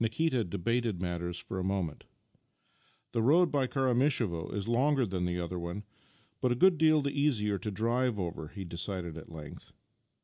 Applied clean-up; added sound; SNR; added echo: none; none; none; none.